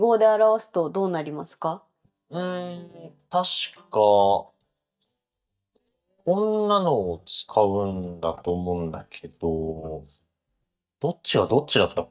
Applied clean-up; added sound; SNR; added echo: neural mask model DeepFilterNet 3.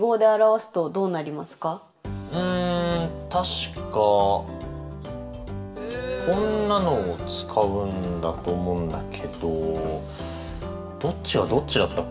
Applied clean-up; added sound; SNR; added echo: none; Crowd; 10 dB; reverberation time 0.7 s.